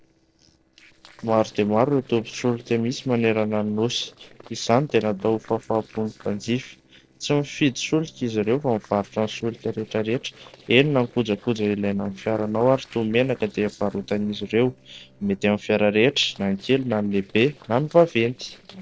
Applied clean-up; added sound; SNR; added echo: neural separator model SepFormer DNS4.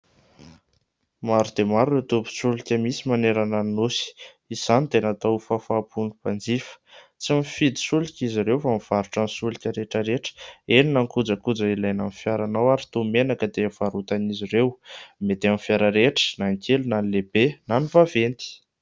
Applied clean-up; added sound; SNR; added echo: none; none; none; none.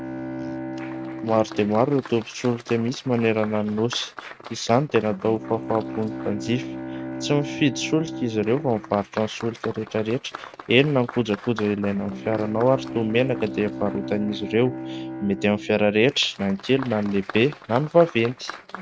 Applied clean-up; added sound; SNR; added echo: neural mask model RNNoise.